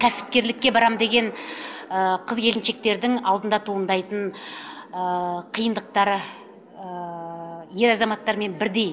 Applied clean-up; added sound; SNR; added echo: none; none; none; none.